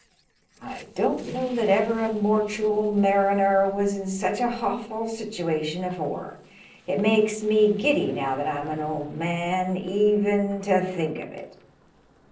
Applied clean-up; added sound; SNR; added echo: neural separator model SepFormer DNS4.